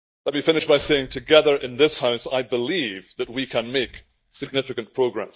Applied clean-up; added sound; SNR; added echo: neural mask model DeepFilterNet 3.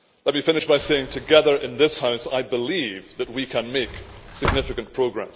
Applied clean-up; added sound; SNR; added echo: none; Sliding door; 12 dB; none.